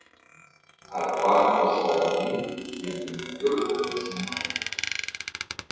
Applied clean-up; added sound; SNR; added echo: classical method WPE with log-MMSE.